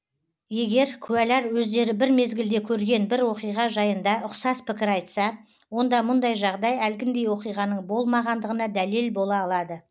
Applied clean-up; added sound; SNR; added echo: none; none; none; none.